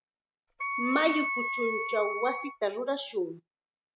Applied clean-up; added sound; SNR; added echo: none; Wind instrument, woodwind instrument; 1 dB; none.